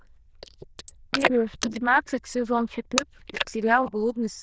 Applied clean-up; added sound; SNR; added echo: neural diffusion model UNIVERSE++.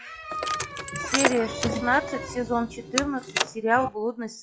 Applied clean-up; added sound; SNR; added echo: classical method log-MMSE.